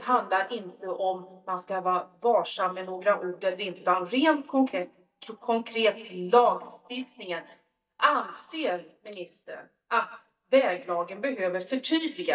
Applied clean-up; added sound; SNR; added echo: neural mask model DeepFilterNet 3.